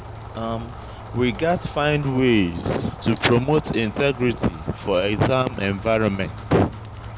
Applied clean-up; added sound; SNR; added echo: none; Rain; 14 dB; none.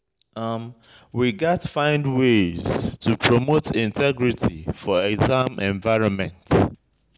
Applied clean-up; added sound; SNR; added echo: none; none; none; none.